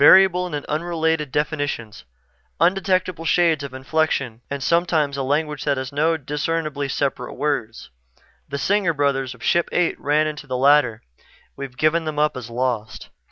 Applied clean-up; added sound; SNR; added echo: none; none; none; none.